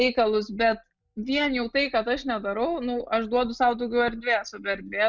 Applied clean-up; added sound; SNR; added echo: none; none; none; none.